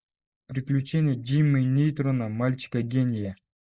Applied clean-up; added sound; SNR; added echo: neural mask model Resemble Enhance denoiser.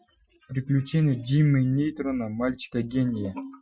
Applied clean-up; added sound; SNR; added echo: classical method Wiener filter.